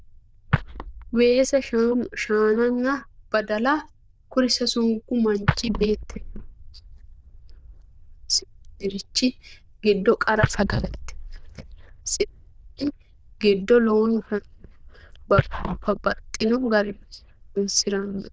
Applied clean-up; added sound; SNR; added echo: neural diffusion model UNIVERSE++.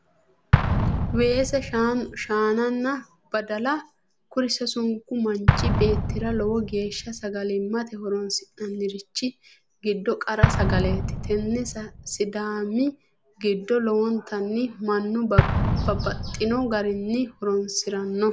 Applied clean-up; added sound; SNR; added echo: none; Explosion; 2 dB; none.